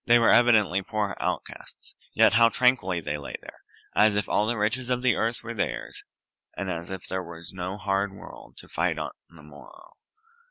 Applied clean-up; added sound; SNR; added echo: none; none; none; none.